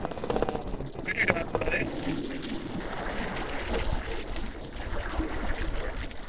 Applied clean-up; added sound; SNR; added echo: neural separator model SepFormer DNS4.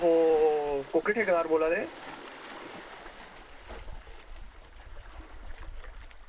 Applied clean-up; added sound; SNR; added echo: none; Waves, surf; 13 dB; reverberation time 0.2 s.